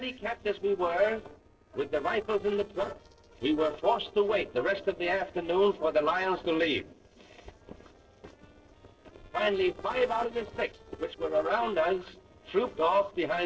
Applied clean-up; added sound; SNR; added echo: neural separator model SepFormer DNS4.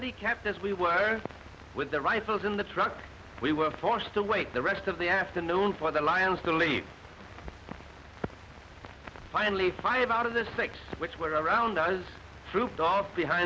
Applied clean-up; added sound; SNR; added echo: none; none; none; none.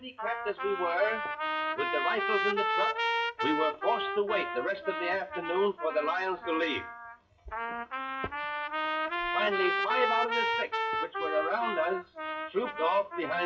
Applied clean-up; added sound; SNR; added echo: classical method WPE with log-MMSE.